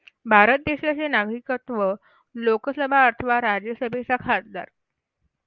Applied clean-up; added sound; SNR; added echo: none; none; none; none.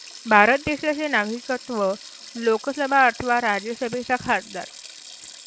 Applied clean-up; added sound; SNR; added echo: none; Sink (filling or washing); 18 dB; none.